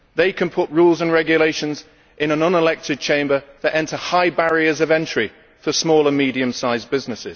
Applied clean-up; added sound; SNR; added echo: none; none; none; none.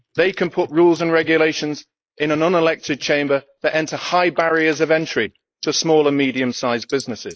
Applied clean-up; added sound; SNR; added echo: neural mask model Resemble Enhance denoiser.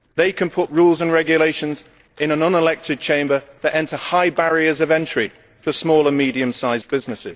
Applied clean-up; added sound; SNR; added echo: neural separator model SepFormer DNS4.